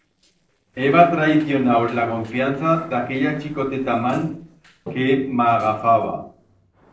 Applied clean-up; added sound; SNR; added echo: neural separator model SepFormer DNS4.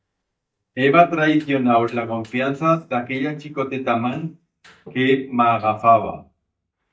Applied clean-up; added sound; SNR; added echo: neural mask model DeepFilterNet 3.